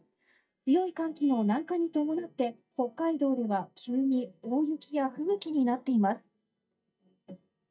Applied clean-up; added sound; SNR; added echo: neural mask model DeepFilterNet 3.